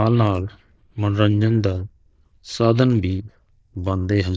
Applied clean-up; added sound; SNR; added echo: neural diffusion model UNIVERSE++.